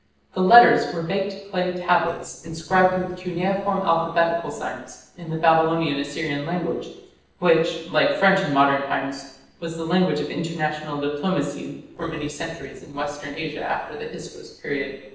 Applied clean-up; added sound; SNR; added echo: neural separator model SepFormer DNS4.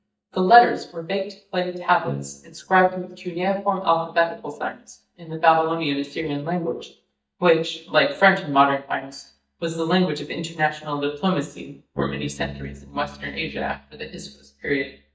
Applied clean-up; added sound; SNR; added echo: neural mask model DeepFilterNet 3.